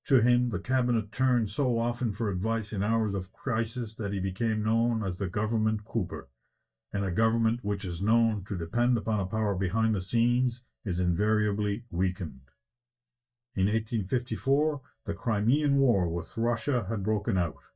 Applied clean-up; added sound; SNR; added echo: neural mask model DeepFilterNet 3.